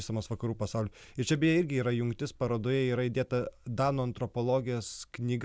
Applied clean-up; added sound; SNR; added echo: none; none; none; none.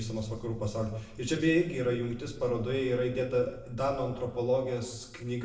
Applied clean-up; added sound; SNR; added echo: none; none; none; reverberation time 0.9 s.